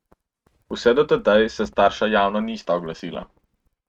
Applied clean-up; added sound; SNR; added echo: neural mask model RNNoise.